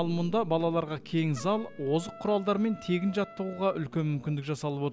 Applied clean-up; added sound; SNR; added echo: none; Trumpet + Piano; 17 dB; none.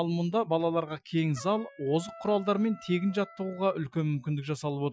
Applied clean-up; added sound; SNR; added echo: classical method Wiener filter.